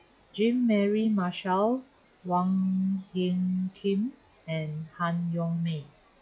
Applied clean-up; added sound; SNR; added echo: classical method log-MMSE.